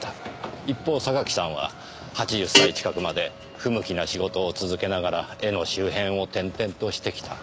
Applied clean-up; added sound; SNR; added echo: none; Guitar; 1 dB; none.